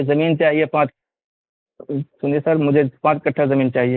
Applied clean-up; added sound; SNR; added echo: neural mask model Resemble Enhance denoiser.